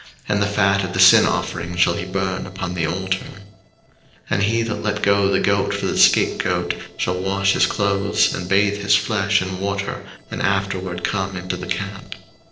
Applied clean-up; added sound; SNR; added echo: neural separator model SepFormer DNS4.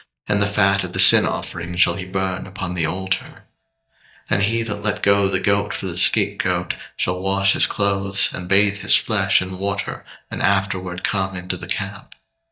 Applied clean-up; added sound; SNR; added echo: neural mask model DeepFilterNet 3.